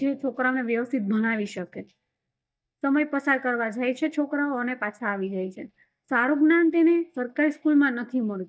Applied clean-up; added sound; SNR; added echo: neural mask model DeepFilterNet 3.